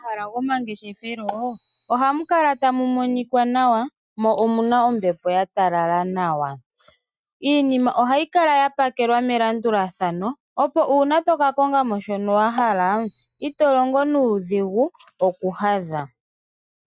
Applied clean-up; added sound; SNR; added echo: neural mask model RNNoise.